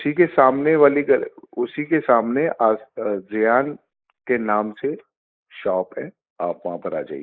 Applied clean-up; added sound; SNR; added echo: neural mask model Resemble Enhance denoiser.